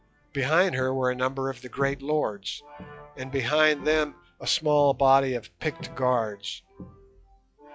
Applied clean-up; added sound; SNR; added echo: classical method log-MMSE.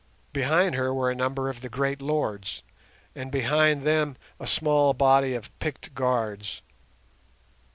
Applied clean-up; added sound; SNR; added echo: none; none; none; none.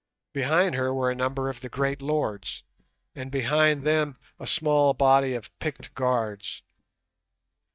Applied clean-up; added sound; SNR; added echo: neural mask model DeepFilterNet 3.